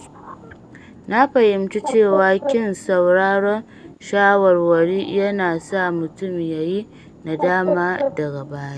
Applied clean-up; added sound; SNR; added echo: none; Bird; 12 dB; none.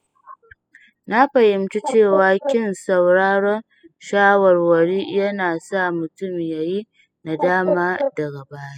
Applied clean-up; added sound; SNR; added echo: classical method spectral subtraction.